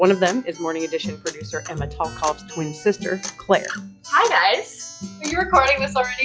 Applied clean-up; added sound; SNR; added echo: classical method log-MMSE.